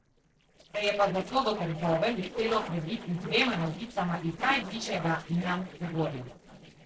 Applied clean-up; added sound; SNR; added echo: neural separator model SepFormer DNS4.